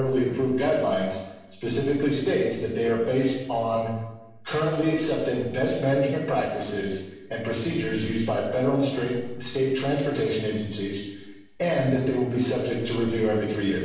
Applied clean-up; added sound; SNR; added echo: none; none; none; reverberation time 0.9 s.